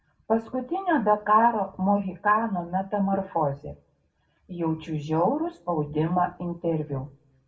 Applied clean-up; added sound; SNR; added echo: none; none; none; reverberation time 0.2 s.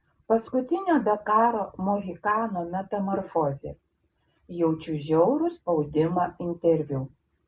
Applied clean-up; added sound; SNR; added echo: none; none; none; none.